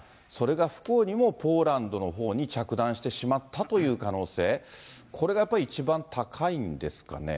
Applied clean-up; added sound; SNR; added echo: none; none; none; none.